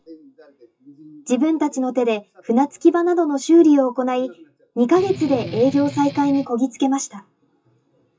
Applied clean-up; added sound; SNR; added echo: classical method WPE with log-MMSE.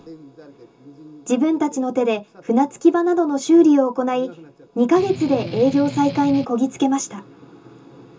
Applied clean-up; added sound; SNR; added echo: none; Strum; 12 dB; reverberation time 0.2 s.